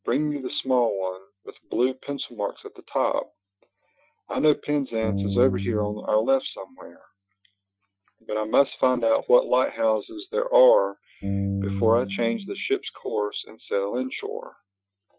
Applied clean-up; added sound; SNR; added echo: classical method Wiener filter.